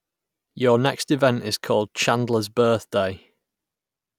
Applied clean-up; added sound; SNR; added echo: none; none; none; none.